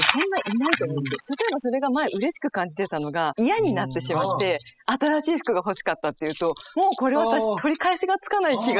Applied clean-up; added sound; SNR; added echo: classical method spectral subtraction.